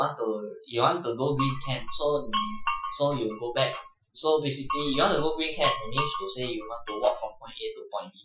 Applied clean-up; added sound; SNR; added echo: classical method Wiener filter.